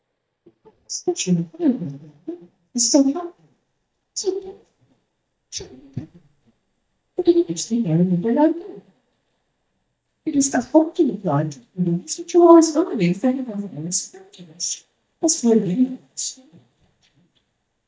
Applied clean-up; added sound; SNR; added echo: neural mask model DeepFilterNet 3.